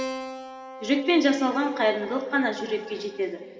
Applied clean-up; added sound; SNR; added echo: none; Keyboard (musical); 13 dB; reverberation time 2.1 s.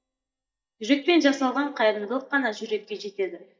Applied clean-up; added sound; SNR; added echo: neural mask model DeepFilterNet 3.